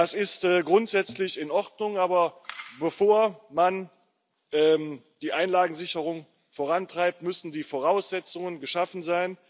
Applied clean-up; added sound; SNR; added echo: none; none; none; none.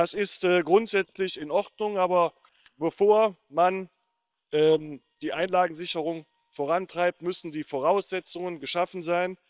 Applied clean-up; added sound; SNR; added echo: neural separator model SepFormer WHAM!.